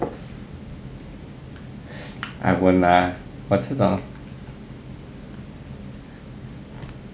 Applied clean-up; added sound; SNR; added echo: none; none; none; none.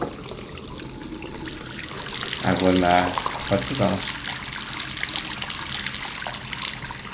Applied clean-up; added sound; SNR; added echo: none; Liquid; 1 dB; none.